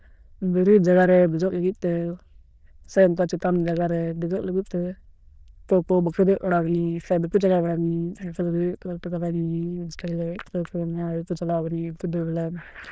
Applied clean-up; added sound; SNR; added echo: neural diffusion model UNIVERSE++.